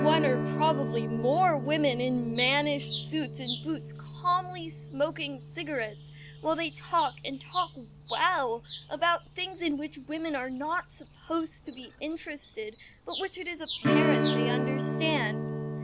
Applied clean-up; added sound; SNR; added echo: none; Bird vocalization, bird call, bird song + Strum; 1 dB; none.